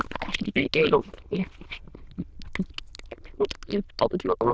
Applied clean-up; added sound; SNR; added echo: neural diffusion model UNIVERSE++.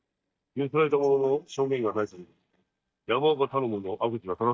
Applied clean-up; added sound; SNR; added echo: neural mask model DeepFilterNet 3.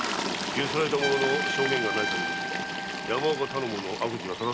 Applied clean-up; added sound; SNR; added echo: none; Trumpet + Toilet flush; 1 dB; none.